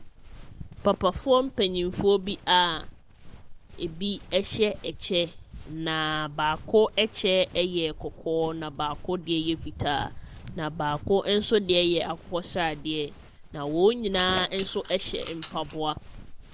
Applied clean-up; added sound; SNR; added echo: none; Run + Keys jangling; 15 dB; none.